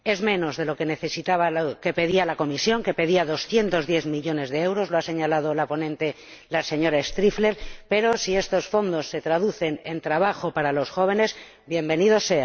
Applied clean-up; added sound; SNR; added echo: none; none; none; none.